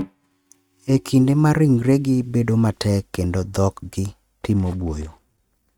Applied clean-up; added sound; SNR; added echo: neural mask model RNNoise.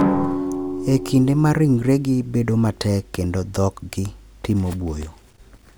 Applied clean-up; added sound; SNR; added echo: none; Drum; 8 dB; none.